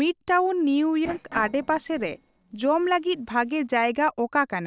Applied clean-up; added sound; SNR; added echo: neural separator model SepFormer DNS4.